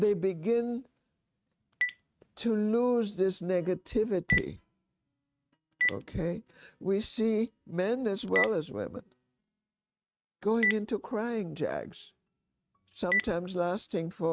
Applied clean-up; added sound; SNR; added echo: neural mask model RNNoise.